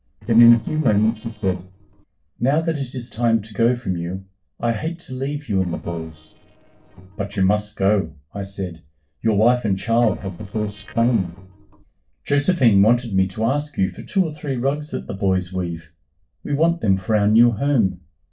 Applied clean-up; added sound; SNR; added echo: neural separator model SepFormer DNS4.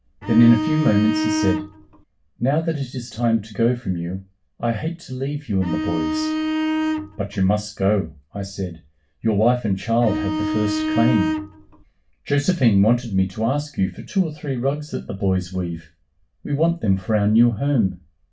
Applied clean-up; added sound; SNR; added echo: none; Bowed string instrument; 2 dB; reverberation time 0.2 s.